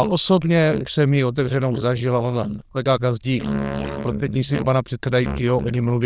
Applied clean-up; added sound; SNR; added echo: neural diffusion model UNIVERSE++.